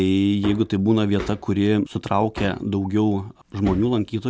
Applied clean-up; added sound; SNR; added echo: none; Hammer; 17 dB; none.